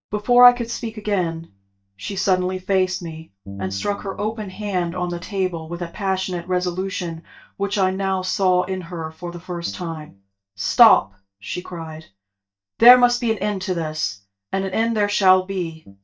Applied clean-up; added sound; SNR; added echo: neural mask model DeepFilterNet 3.